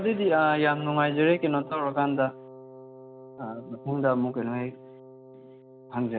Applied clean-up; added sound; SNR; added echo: none; Wind instrument, woodwind instrument; 17 dB; none.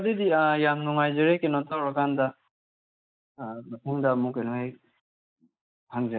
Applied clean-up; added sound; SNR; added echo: neural mask model Resemble Enhance denoiser.